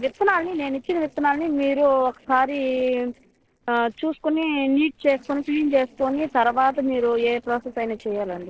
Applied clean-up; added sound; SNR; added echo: neural separator model SepFormer DNS4.